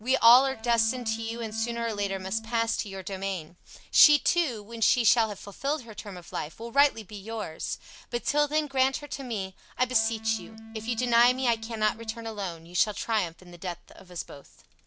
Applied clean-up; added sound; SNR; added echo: none; Electric guitar; 15 dB; none.